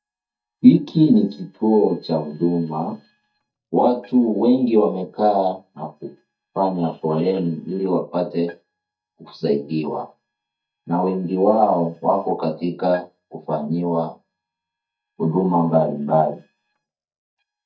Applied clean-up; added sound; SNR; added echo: neural mask model DeepFilterNet 3.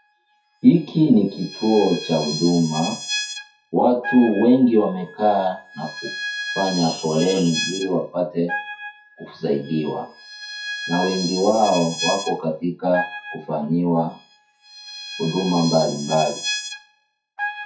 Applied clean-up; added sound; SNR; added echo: classical method WPE with log-MMSE.